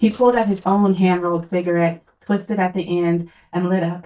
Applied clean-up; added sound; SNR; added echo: neural mask model DeepFilterNet 3.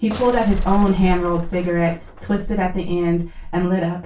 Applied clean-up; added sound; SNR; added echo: none; Bus / Engine; 6 dB; reverberation time 0.2 s.